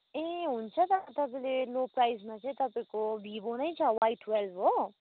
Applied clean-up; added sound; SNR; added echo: none; none; none; none.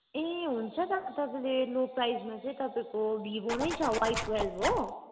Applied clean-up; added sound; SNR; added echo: none; Zipper (clothing); 5 dB; reverberation time 1.6 s.